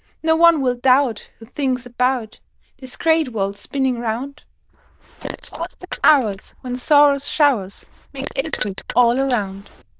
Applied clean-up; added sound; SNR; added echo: neural diffusion model UNIVERSE++.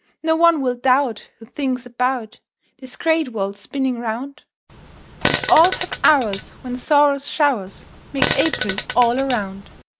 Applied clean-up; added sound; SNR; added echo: none; Fart; 6 dB; none.